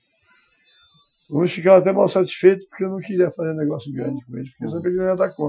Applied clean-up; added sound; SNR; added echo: classical method Wiener filter.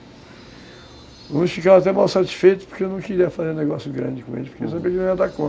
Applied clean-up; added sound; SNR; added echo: none; none; none; none.